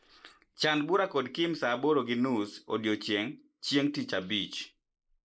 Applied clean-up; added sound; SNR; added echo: neural mask model Resemble Enhance denoiser.